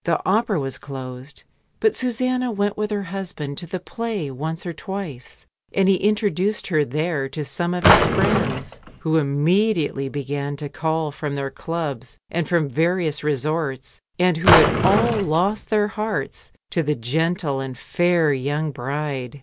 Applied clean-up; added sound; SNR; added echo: none; Drawer open or close; -4 dB; none.